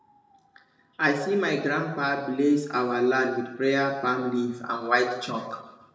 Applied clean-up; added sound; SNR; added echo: none; none; none; reverberation time 0.8 s.